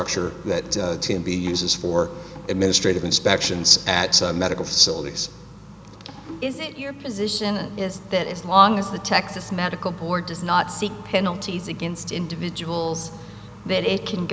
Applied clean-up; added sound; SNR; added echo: none; none; none; none.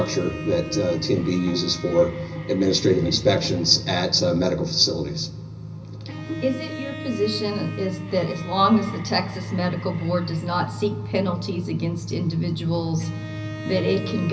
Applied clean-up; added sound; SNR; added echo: none; Bowed string instrument; 16 dB; reverberation time 0.4 s.